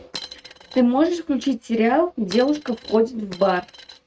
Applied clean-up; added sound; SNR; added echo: neural mask model RNNoise.